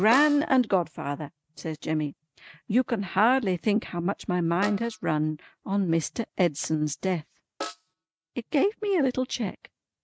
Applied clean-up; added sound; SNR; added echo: neural mask model RNNoise.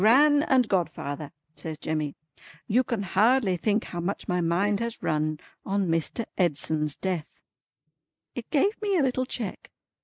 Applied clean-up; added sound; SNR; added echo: neural mask model Resemble Enhance denoiser.